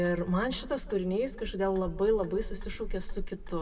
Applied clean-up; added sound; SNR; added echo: none; Clock; 7 dB; reverberation time 1.3 s.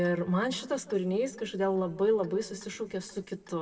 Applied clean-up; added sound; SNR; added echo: neural separator model SepFormer DNS4.